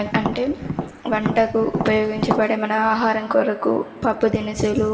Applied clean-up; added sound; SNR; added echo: none; Tap; 6 dB; reverberation time 1.8 s.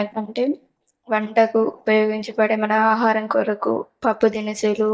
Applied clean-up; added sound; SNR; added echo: neural mask model DeepFilterNet 3.